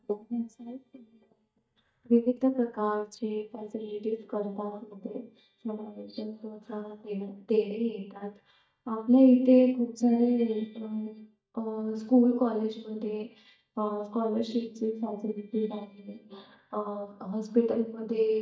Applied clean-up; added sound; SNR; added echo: neural mask model DeepFilterNet 3.